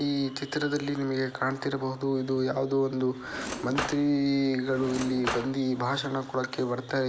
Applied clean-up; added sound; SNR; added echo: none; Cutlery, silverware / Drawer open or close; 8 dB; none.